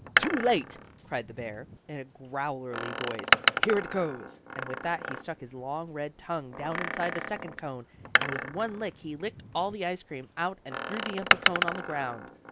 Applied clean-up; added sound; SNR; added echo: none; Door; -2 dB; none.